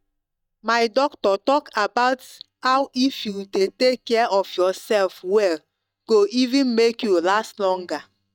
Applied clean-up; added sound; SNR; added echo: neural mask model DeepFilterNet 3.